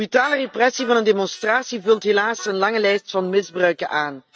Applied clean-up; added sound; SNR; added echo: neural mask model RNNoise.